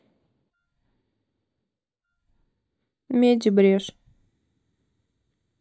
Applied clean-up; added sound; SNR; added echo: neural mask model DeepFilterNet 3.